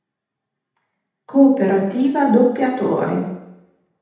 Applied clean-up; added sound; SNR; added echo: none; none; none; reverberation time 0.9 s.